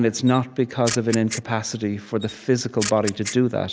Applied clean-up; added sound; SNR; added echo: none; Camera; 12 dB; none.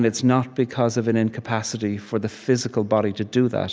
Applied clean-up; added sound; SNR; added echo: none; none; none; none.